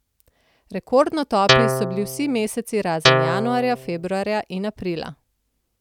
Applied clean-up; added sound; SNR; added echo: none; Guitar; -3 dB; none.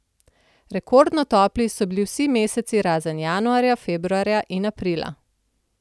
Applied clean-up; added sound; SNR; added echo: none; none; none; none.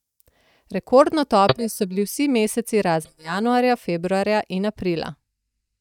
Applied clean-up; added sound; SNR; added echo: neural mask model DeepFilterNet 3.